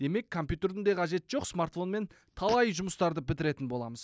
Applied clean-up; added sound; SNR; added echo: none; Fart; 17 dB; none.